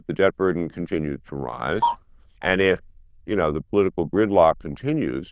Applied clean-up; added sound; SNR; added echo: neural diffusion model UNIVERSE++.